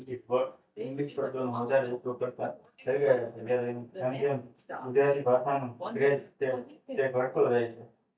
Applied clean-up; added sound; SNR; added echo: neural mask model DeepFilterNet 3.